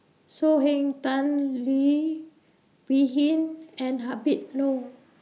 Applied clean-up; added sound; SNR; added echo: none; none; none; none.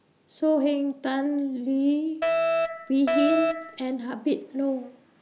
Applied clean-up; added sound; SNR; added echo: none; Alarm; -1 dB; none.